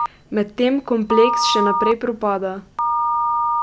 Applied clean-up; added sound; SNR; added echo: none; Telephone; 1 dB; none.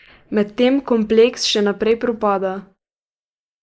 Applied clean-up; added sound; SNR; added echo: neural mask model Resemble Enhance denoiser.